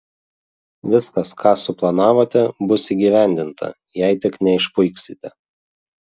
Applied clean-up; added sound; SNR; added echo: none; none; none; none.